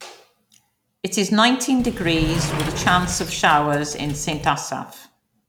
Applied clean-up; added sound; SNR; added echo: none; Sliding door; 6 dB; none.